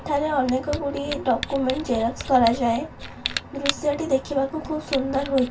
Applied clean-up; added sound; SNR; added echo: none; Camera; 11 dB; reverberation time 0.2 s.